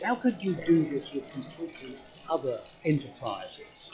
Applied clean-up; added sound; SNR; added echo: classical method log-MMSE.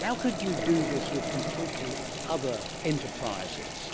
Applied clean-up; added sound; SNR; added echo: none; Train + Water tap, faucet; 2 dB; none.